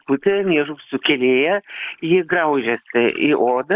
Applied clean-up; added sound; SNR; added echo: neural mask model Resemble Enhance denoiser.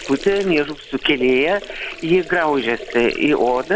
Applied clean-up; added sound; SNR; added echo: none; Sink (filling or washing) / Water; 15 dB; none.